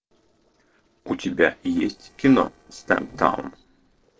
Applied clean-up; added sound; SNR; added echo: neural separator model SepFormer DNS4.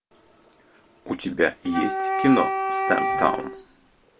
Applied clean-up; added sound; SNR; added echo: none; Wind instrument, woodwind instrument; 1 dB; none.